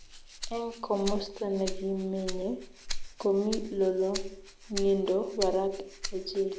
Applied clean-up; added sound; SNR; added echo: none; Rattle (instrument); 7 dB; none.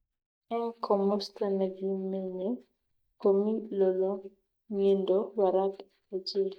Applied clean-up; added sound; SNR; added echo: neural mask model DeepFilterNet 3.